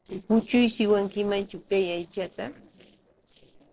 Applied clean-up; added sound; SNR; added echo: neural separator model SepFormer DNS4.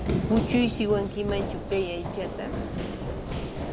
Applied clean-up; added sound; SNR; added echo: none; Run; 1 dB; none.